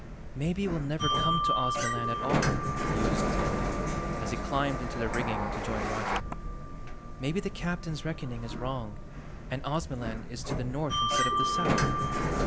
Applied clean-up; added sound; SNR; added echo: none; Sliding door + Bell; -4 dB; none.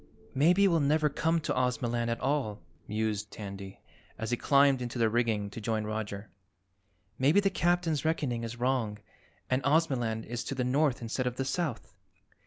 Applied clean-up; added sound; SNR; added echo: none; none; none; none.